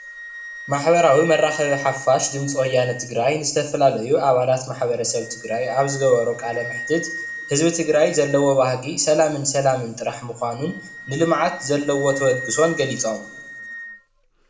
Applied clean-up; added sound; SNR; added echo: none; Wind instrument, woodwind instrument; 14 dB; reverberation time 0.9 s.